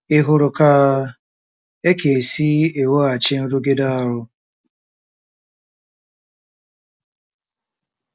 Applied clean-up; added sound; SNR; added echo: none; none; none; none.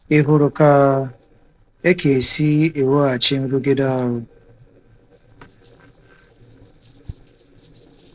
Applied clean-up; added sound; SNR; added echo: neural separator model SepFormer DNS4.